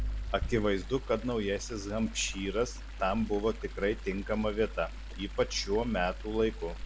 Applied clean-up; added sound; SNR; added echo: none; Chatter / Stream; 15 dB; none.